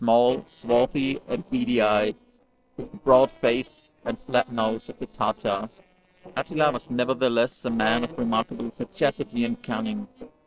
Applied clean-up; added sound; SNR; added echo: neural separator model SepFormer DNS4.